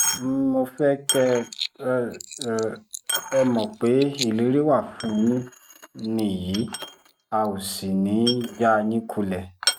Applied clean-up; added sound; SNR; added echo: neural mask model RNNoise.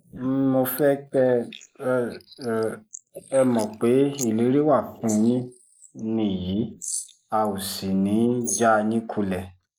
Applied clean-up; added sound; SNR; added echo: neural mask model Resemble Enhance denoiser.